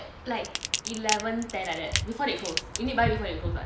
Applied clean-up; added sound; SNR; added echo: none; Crackle / Crushing; 6 dB; none.